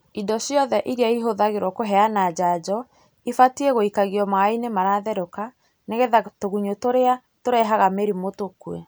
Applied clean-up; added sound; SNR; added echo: none; none; none; none.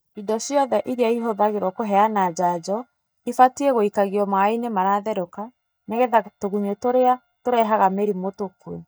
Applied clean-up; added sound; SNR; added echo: neural mask model DeepFilterNet 3.